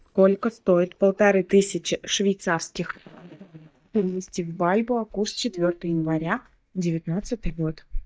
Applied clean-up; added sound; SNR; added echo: neural mask model DeepFilterNet 3.